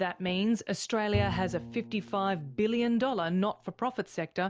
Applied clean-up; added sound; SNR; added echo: none; Bowed string instrument; 10 dB; none.